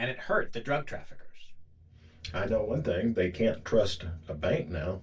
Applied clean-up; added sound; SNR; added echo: none; none; none; reverberation time 0.2 s.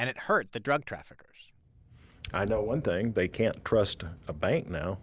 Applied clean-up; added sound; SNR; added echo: none; none; none; none.